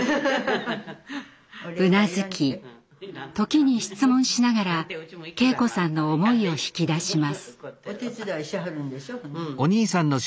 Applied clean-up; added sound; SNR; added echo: none; none; none; none.